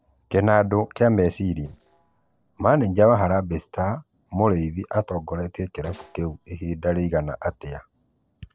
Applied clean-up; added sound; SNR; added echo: neural separator model SepFormer DNS4.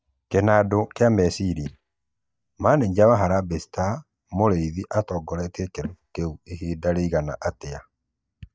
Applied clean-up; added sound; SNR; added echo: neural mask model DeepFilterNet 3.